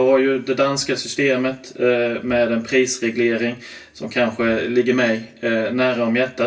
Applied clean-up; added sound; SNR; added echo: none; none; none; reverberation time 0.2 s.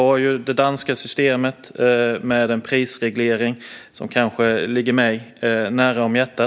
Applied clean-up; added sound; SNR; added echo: none; none; none; none.